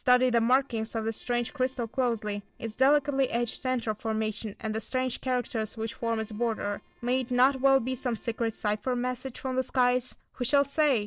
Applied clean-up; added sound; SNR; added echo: neural separator model SepFormer DNS4.